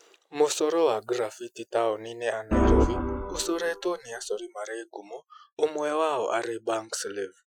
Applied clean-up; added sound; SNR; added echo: classical method Wiener filter.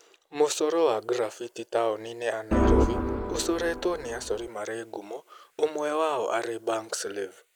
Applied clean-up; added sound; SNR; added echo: none; Organ; -3 dB; none.